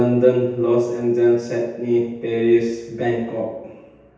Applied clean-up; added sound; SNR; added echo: none; none; none; reverberation time 0.9 s.